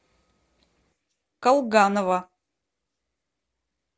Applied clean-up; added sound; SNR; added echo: none; none; none; none.